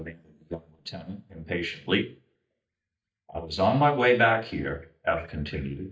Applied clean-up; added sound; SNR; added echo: neural mask model DeepFilterNet 3.